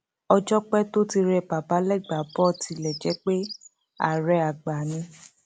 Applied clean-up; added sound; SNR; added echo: none; Bird; 20 dB; none.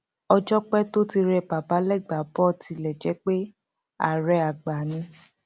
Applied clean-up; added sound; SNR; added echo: none; none; none; none.